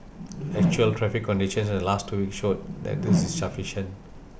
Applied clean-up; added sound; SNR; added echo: none; Whoosh, swoosh, swish; 0 dB; none.